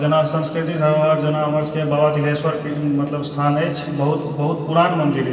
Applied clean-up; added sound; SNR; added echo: none; none; none; reverberation time 2.4 s.